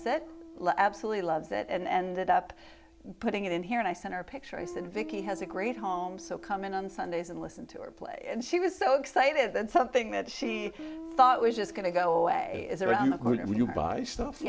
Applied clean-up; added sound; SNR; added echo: none; Guitar; 18 dB; reverberation time 0.4 s.